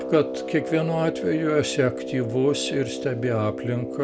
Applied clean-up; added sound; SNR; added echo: none; Brass instrument; 7 dB; none.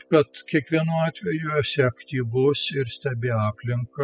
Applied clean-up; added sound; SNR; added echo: classical method spectral subtraction.